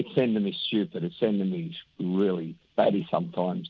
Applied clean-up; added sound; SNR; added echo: none; none; none; none.